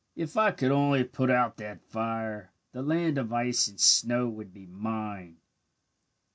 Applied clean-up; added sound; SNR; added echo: none; none; none; none.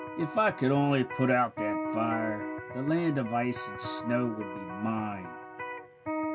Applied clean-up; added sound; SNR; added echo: none; Electric guitar; 7 dB; none.